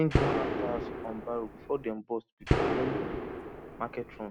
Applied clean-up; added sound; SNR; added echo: none; Gunshot, gunfire; -3 dB; none.